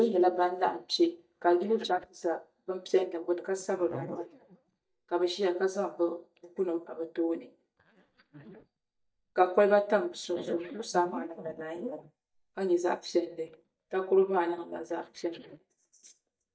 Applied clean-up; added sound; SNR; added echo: neural mask model DeepFilterNet 3.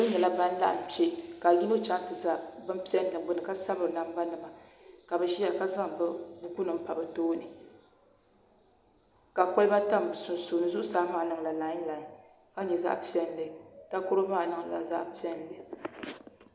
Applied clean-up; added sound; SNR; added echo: none; none; none; none.